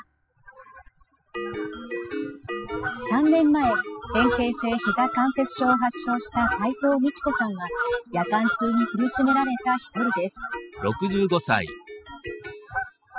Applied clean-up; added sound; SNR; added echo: classical method spectral subtraction.